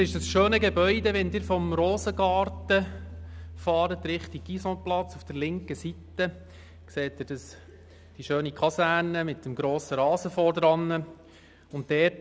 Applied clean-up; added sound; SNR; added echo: none; Piano; 14 dB; none.